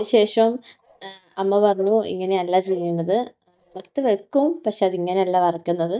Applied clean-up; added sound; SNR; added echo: neural mask model DeepFilterNet 3.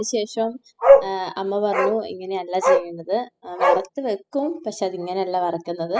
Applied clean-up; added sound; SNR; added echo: classical method spectral subtraction.